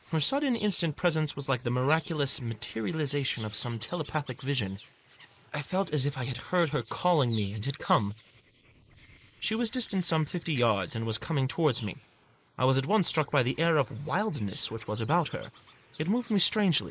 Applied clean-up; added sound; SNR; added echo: neural mask model Resemble Enhance denoiser.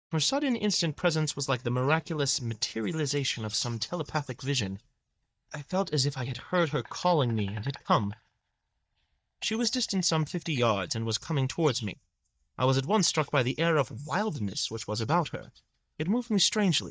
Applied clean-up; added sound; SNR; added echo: neural mask model DeepFilterNet 3.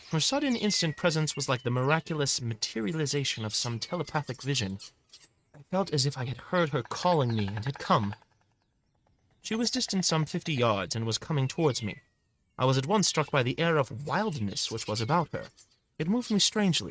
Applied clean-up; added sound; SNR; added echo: neural mask model RNNoise.